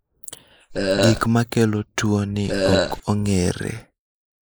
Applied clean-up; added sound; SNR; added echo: neural mask model Resemble Enhance denoiser.